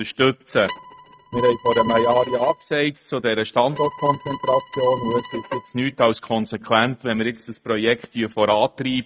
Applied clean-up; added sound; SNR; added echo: neural mask model RNNoise.